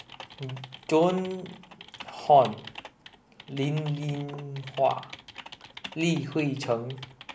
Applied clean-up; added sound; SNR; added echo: none; Typing; 17 dB; none.